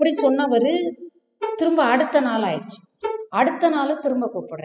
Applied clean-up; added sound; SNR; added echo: classical method spectral subtraction.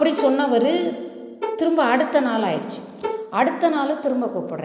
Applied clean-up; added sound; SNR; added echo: none; Bowed string instrument; 12 dB; none.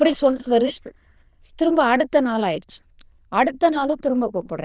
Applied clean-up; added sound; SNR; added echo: neural diffusion model UNIVERSE++.